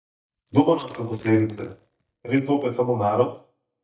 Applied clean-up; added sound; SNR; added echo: neural mask model DeepFilterNet 3.